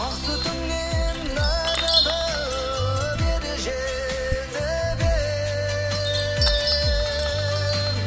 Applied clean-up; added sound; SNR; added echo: none; Chime; 5 dB; none.